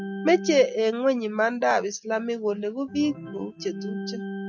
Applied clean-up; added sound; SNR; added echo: neural mask model RNNoise.